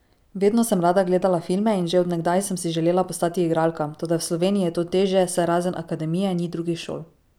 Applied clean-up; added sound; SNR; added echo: none; none; none; none.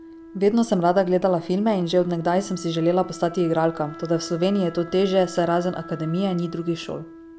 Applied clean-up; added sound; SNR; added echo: none; Wind instrument, woodwind instrument; 17 dB; none.